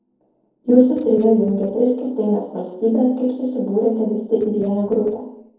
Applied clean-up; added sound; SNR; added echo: neural separator model SepFormer DNS4.